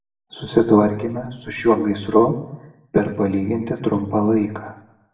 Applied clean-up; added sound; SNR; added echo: none; none; none; reverberation time 0.8 s.